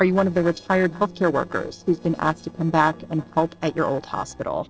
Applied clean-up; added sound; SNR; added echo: neural separator model SepFormer DNS4.